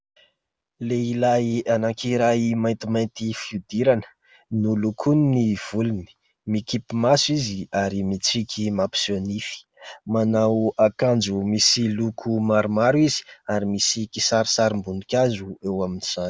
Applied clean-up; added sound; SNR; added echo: none; none; none; none.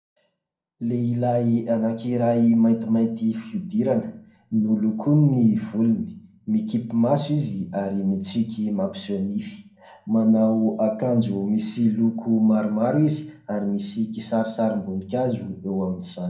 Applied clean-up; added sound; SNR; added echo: none; none; none; reverberation time 0.5 s.